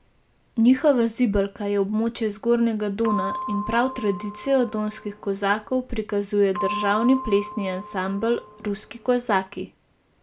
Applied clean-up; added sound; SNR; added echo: none; Percussion; 10 dB; none.